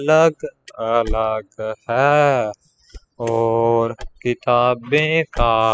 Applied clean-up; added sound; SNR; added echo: classical method spectral subtraction.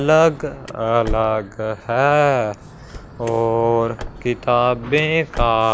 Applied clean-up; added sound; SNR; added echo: none; Car; 13 dB; none.